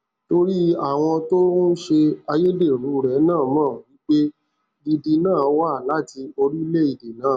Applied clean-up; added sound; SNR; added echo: none; none; none; none.